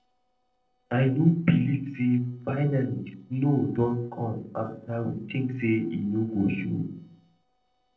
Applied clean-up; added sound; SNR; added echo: neural separator model SepFormer DNS4.